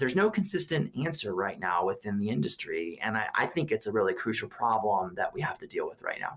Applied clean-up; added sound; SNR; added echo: none; none; none; none.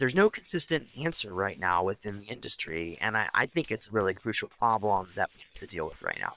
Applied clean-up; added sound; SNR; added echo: neural separator model SepFormer WHAM!.